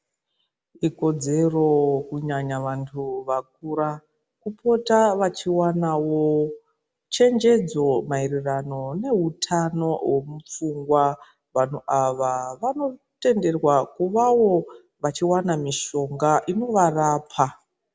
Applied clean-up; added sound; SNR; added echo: none; none; none; none.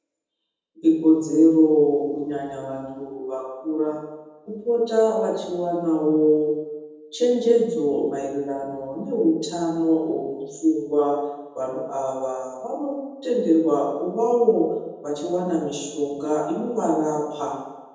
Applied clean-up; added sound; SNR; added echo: none; none; none; reverberation time 1.1 s.